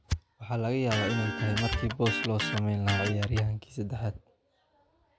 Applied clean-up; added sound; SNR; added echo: none; Electric guitar; 4 dB; none.